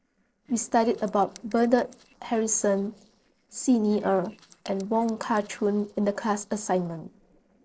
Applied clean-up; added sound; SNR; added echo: neural separator model SepFormer DNS4.